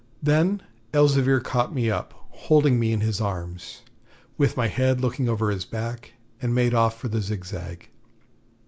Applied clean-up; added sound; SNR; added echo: none; none; none; none.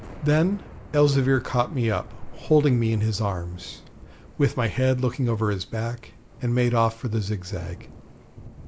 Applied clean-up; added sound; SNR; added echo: none; Thunder / Rain; 19 dB; none.